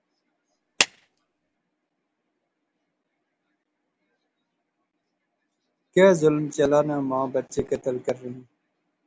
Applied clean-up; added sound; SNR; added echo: none; Clapping; 3 dB; none.